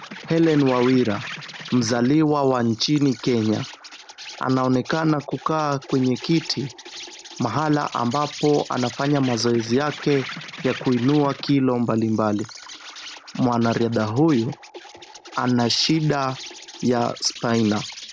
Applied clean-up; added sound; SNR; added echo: none; Insect; 16 dB; none.